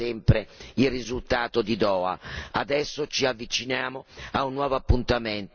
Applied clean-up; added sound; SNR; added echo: none; none; none; none.